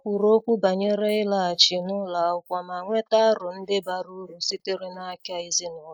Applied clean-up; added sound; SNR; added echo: neural mask model Resemble Enhance denoiser.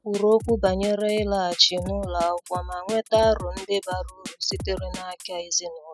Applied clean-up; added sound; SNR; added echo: classical method spectral subtraction.